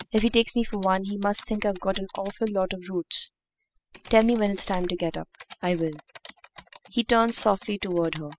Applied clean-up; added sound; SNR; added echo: classical method spectral subtraction.